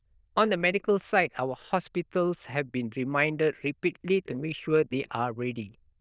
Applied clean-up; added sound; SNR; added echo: neural diffusion model UNIVERSE++.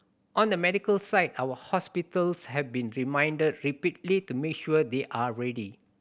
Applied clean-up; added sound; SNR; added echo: none; none; none; none.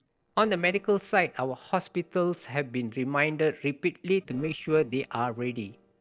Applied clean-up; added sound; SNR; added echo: neural separator model SepFormer DNS4.